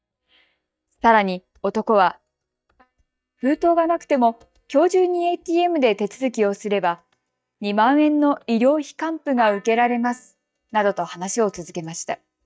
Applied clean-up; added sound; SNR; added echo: neural mask model DeepFilterNet 3.